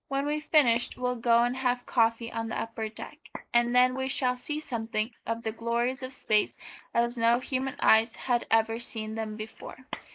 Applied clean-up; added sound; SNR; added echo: neural mask model Resemble Enhance denoiser.